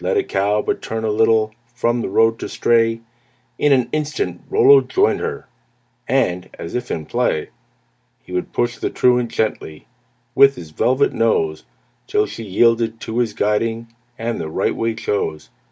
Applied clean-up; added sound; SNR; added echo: none; none; none; none.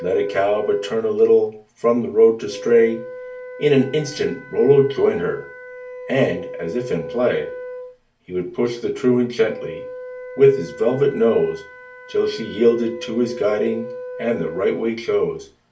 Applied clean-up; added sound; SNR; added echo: none; Wind instrument, woodwind instrument; 15 dB; reverberation time 0.3 s.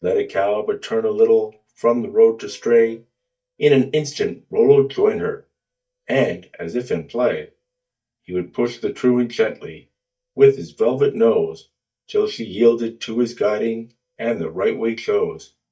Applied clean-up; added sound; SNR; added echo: neural mask model DeepFilterNet 3.